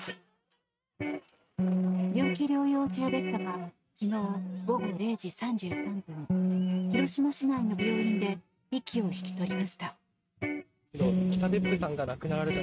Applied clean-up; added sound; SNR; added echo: neural mask model RNNoise.